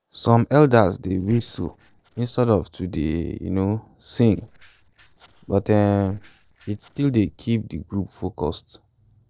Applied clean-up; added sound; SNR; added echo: neural separator model SepFormer DNS4.